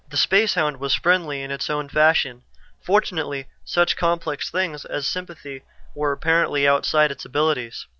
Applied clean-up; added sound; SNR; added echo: none; none; none; none.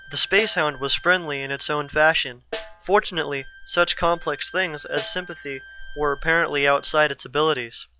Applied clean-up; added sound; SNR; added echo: none; Snare drum + Wind instrument, woodwind instrument; 17 dB; none.